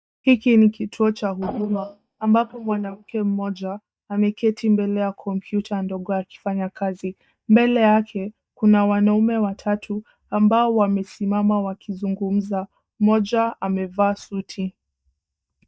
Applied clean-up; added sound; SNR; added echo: neural mask model DeepFilterNet 3.